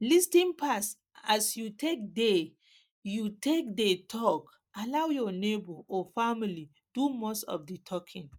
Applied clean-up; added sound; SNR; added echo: neural mask model Resemble Enhance denoiser.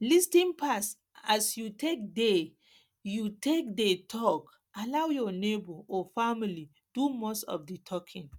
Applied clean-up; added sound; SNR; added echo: none; none; none; none.